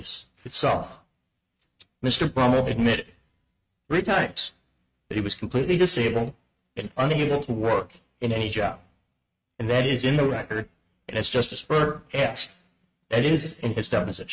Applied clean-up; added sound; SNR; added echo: neural mask model RNNoise.